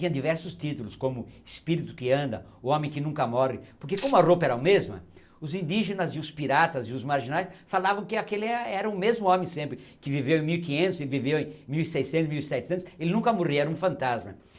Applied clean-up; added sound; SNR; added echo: none; Tambourine; 3 dB; none.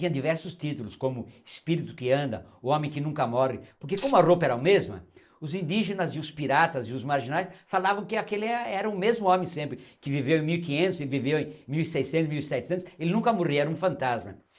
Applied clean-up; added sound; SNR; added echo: neural mask model Resemble Enhance denoiser.